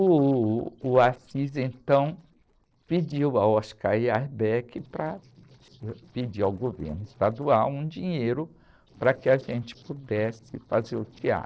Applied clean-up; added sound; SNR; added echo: neural separator model SepFormer DNS4.